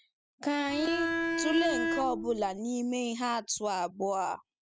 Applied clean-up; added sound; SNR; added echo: none; Bowed string instrument; 1 dB; none.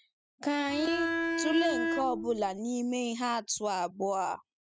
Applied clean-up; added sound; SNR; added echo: neural mask model RNNoise.